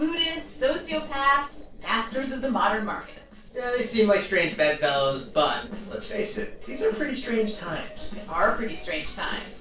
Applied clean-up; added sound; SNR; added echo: neural separator model SepFormer DNS4.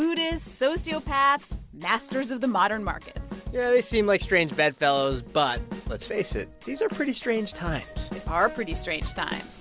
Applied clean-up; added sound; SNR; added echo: none; none; none; none.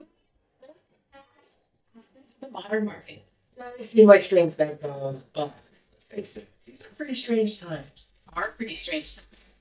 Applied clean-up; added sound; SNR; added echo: neural mask model DeepFilterNet 3.